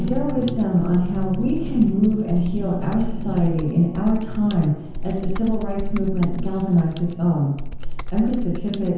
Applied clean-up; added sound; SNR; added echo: none; Computer keyboard; 5 dB; reverberation time 0.9 s.